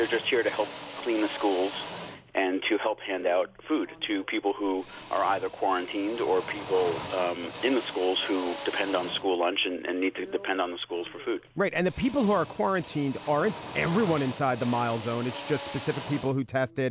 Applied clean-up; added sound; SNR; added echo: none; Drill; 12 dB; none.